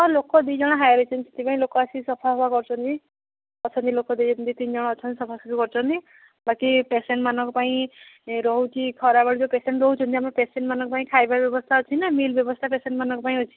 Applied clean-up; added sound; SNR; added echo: none; none; none; none.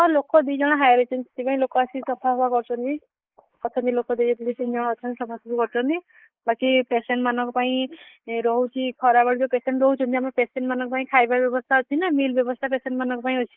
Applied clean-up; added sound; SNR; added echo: neural mask model Resemble Enhance denoiser.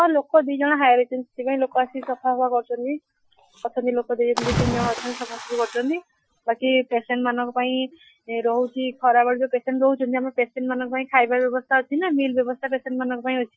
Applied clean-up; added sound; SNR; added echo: classical method Wiener filter.